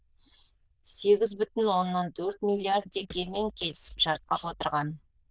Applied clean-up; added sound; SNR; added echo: neural diffusion model UNIVERSE++.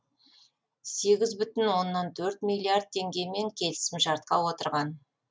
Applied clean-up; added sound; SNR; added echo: none; none; none; none.